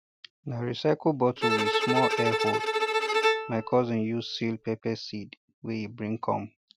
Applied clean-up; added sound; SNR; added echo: none; Bowed string instrument; -2 dB; none.